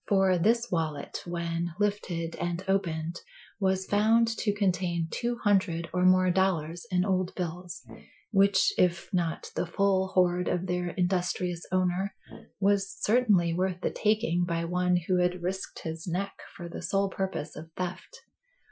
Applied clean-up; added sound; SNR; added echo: classical method Wiener filter.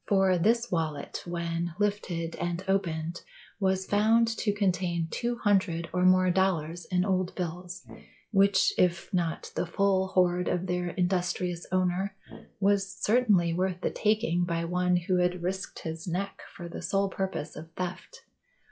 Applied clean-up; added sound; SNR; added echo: classical method log-MMSE.